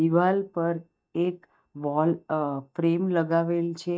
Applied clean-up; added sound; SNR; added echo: neural mask model DeepFilterNet 3.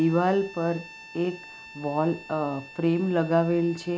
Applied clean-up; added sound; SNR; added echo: none; Bowed string instrument; 19 dB; none.